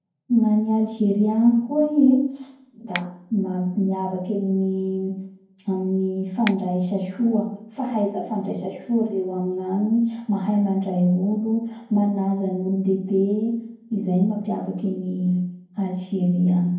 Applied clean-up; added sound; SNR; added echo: none; Finger snapping; 8 dB; reverberation time 0.9 s.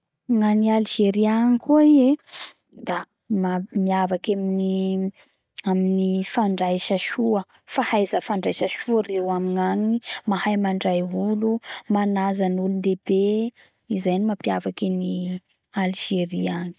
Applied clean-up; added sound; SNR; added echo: none; none; none; none.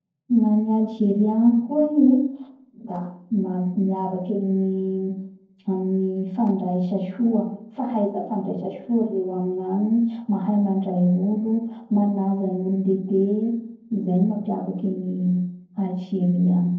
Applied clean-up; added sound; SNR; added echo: neural separator model SepFormer DNS4.